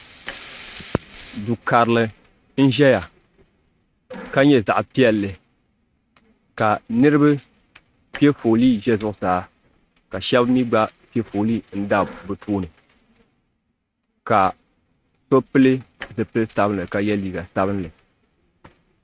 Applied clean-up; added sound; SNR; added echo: neural mask model RNNoise.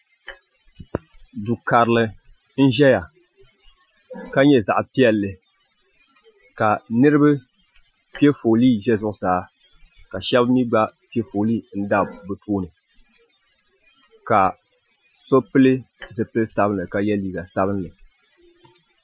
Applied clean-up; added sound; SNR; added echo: classical method Wiener filter.